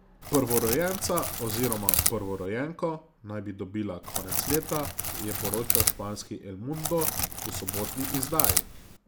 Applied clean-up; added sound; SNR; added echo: none; Crackle; -2 dB; none.